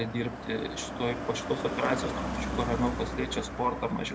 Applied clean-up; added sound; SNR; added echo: none; Car passing by; 3 dB; none.